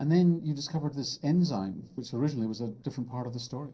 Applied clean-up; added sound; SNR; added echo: neural separator model SepFormer DNS4.